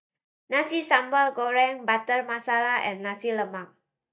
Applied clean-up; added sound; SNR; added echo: neural mask model DeepFilterNet 3.